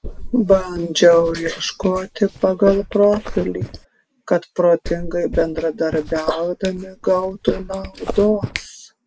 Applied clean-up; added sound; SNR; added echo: neural mask model Resemble Enhance denoiser.